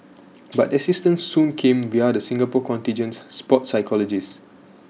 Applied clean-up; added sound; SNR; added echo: none; none; none; none.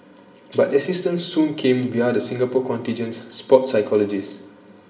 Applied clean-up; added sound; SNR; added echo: none; none; none; reverberation time 1.6 s.